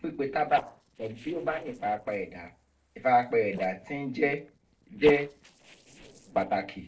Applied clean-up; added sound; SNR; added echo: neural separator model SepFormer DNS4.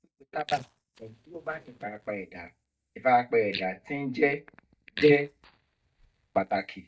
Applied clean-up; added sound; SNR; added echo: neural mask model DeepFilterNet 3.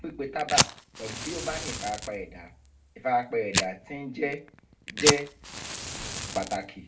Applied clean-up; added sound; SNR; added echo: none; Fire; 0 dB; reverberation time 0.3 s.